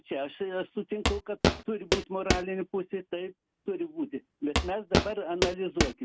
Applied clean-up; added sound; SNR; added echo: none; Walk, footsteps; -4 dB; none.